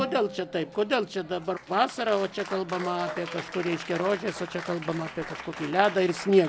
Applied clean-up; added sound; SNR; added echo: none; Applause; 12 dB; none.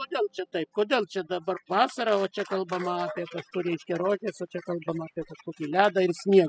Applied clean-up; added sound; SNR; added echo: classical method spectral subtraction.